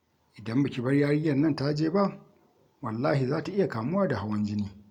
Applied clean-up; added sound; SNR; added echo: none; none; none; none.